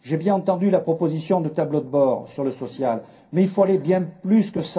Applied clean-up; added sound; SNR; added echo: none; none; none; reverberation time 0.3 s.